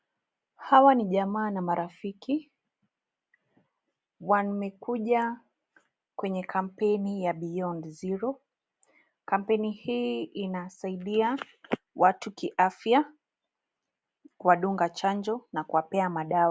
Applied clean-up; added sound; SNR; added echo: none; none; none; none.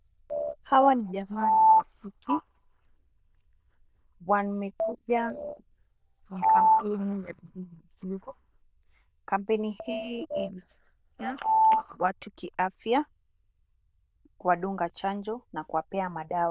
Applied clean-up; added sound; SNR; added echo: neural diffusion model UNIVERSE++.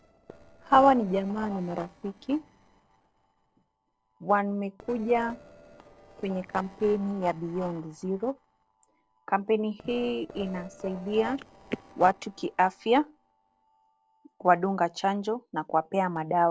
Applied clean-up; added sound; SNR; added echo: neural separator model SepFormer DNS4.